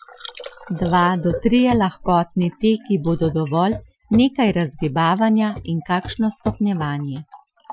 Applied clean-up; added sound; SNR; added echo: classical method Wiener filter.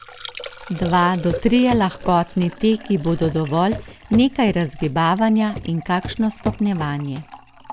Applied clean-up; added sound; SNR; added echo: none; Liquid + Walk, footsteps; 13 dB; none.